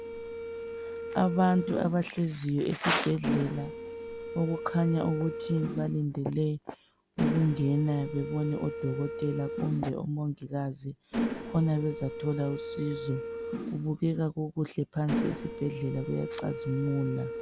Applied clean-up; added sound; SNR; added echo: none; Mechanisms; 7 dB; none.